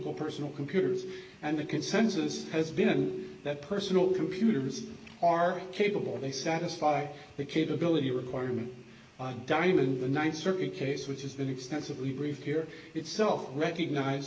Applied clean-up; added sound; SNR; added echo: none; none; none; none.